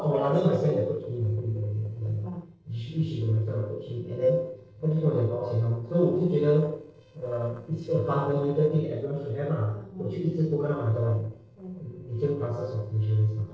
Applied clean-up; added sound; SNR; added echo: neural separator model SepFormer DNS4.